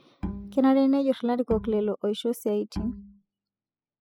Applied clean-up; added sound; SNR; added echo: classical method spectral subtraction.